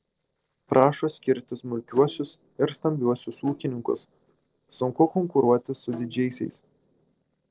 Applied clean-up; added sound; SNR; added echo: neural separator model SepFormer DNS4.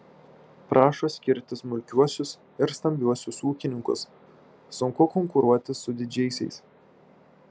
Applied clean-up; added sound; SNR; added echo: none; none; none; none.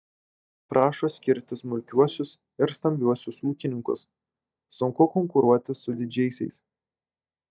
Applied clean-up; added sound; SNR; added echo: neural mask model DeepFilterNet 3.